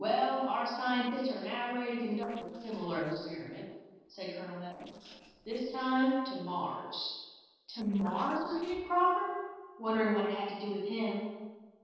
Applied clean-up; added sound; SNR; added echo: neural separator model SepFormer DNS4.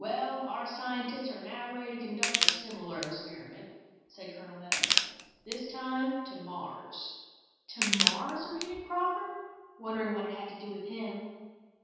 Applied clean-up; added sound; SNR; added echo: none; Crushing; -5 dB; reverberation time 1.2 s.